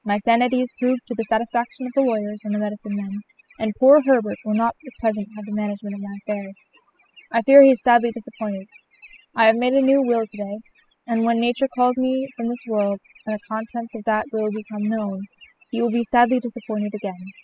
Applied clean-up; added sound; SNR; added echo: classical method spectral subtraction.